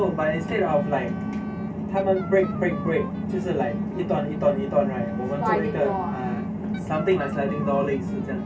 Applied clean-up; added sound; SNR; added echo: none; Wind instrument, woodwind instrument; 19 dB; reverberation time 0.2 s.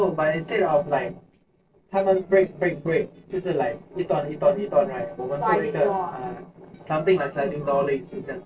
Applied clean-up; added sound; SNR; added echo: neural separator model SepFormer DNS4.